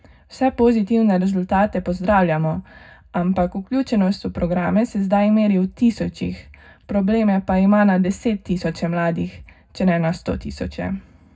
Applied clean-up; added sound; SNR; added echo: none; none; none; reverberation time 0.3 s.